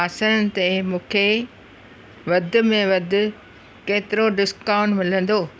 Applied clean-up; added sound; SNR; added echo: none; none; none; none.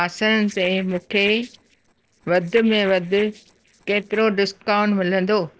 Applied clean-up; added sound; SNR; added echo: neural separator model SepFormer DNS4.